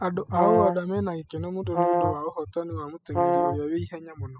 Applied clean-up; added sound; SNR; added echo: classical method spectral subtraction.